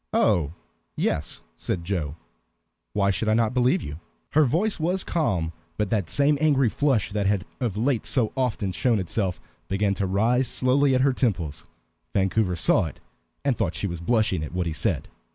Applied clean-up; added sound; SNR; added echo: none; none; none; none.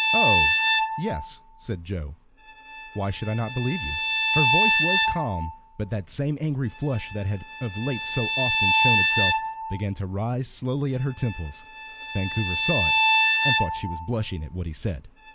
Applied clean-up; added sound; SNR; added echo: none; Bowed string instrument; -3 dB; none.